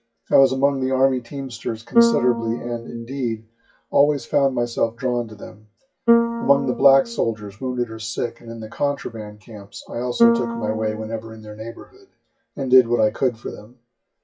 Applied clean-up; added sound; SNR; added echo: classical method WPE with log-MMSE.